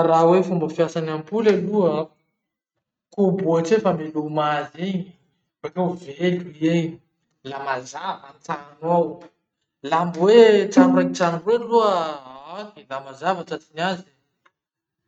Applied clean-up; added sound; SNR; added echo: neural mask model RNNoise.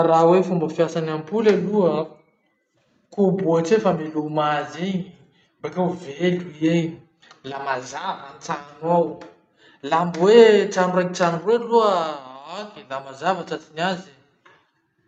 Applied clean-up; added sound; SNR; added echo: none; none; none; none.